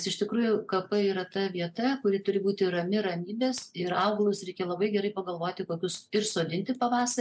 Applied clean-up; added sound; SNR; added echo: none; none; none; none.